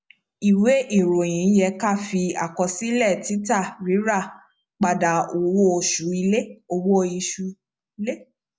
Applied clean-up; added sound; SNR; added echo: none; none; none; none.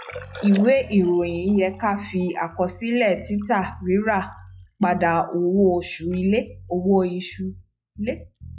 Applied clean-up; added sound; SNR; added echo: classical method log-MMSE.